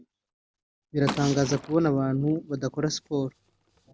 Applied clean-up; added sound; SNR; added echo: none; Liquid; 13 dB; none.